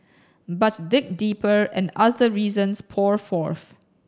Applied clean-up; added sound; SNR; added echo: none; none; none; none.